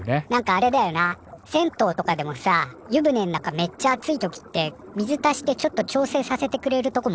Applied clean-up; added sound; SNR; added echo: none; none; none; none.